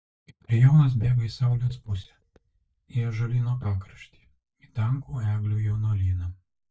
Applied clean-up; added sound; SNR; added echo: neural mask model DeepFilterNet 3.